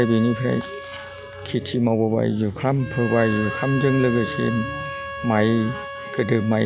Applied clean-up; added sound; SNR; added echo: none; Harmonica; 11 dB; none.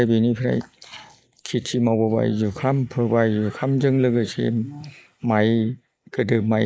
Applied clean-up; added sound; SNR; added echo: neural mask model Resemble Enhance denoiser.